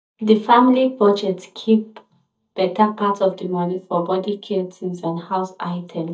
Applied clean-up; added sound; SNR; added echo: neural mask model DeepFilterNet 3.